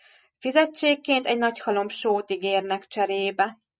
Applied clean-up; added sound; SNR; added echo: none; none; none; none.